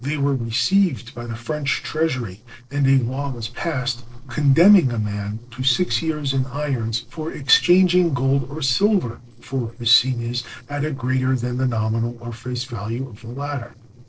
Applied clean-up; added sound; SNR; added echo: neural separator model SepFormer DNS4.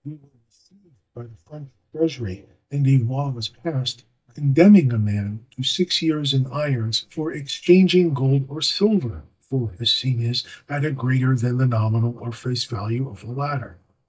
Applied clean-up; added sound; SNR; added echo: neural mask model DeepFilterNet 3.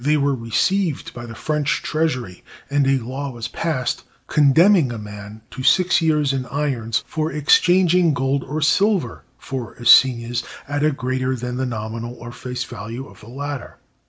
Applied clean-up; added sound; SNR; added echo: none; none; none; none.